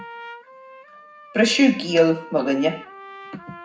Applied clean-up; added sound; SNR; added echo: none; Trumpet; 18 dB; reverberation time 0.3 s.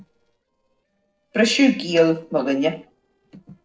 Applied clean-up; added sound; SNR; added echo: neural separator model SepFormer DNS4.